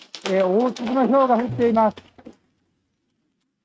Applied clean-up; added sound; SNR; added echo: neural mask model RNNoise.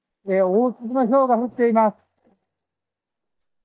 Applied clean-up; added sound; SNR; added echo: neural mask model DeepFilterNet 3.